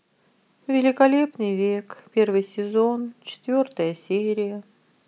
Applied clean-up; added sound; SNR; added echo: none; none; none; none.